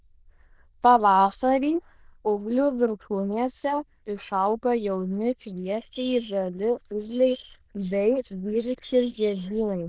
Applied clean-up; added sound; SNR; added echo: neural diffusion model UNIVERSE++.